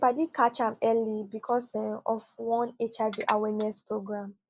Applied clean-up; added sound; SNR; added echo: neural mask model Resemble Enhance denoiser.